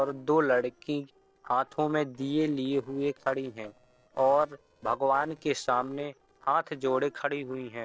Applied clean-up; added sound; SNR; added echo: neural separator model SepFormer DNS4.